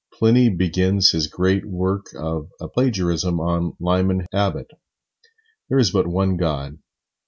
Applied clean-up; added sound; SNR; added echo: none; none; none; none.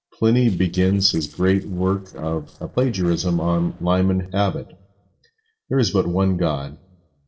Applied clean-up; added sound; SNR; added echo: neural separator model SepFormer DNS4.